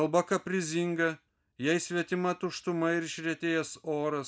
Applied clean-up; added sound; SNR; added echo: none; none; none; none.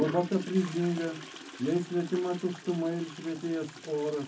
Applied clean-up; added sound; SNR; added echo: none; Toilet flush; 12 dB; reverberation time 0.3 s.